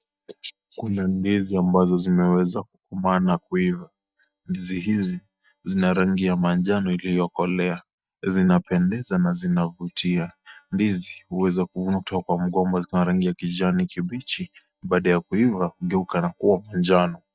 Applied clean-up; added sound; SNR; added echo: neural mask model DeepFilterNet 3.